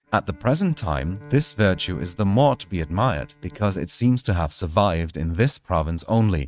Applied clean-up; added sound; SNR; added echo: neural mask model RNNoise.